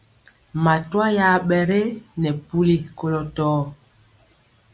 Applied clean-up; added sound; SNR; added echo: none; none; none; none.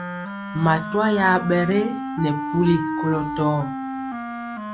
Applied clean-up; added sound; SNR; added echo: none; Wind instrument, woodwind instrument; 6 dB; none.